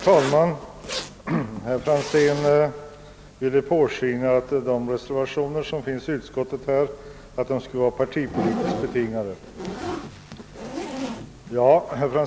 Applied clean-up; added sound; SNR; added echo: none; Zipper (clothing); 11 dB; none.